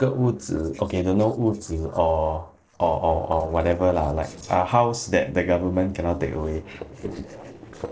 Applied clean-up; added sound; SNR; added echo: neural separator model SepFormer DNS4.